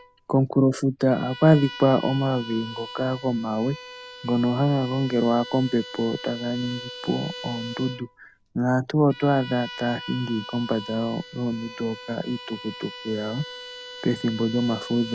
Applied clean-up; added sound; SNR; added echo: none; Bowed string instrument; 15 dB; none.